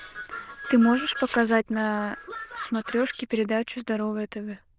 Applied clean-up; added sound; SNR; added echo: neural diffusion model UNIVERSE++.